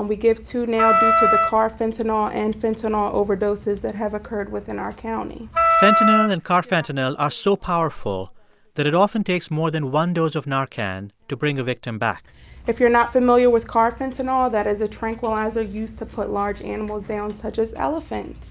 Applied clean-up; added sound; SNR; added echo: none; Wind instrument, woodwind instrument; -3 dB; none.